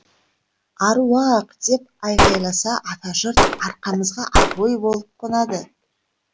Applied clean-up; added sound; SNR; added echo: none; Gunshot, gunfire; -1 dB; none.